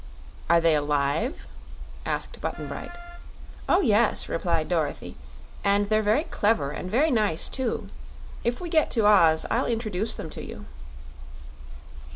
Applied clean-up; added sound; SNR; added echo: none; Wind instrument, woodwind instrument; 18 dB; none.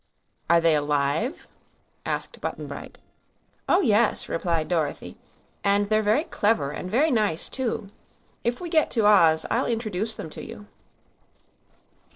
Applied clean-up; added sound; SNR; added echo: neural separator model SepFormer DNS4.